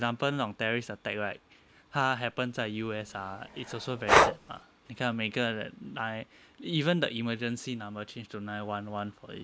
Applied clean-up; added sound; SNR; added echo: none; Breathing; -4 dB; none.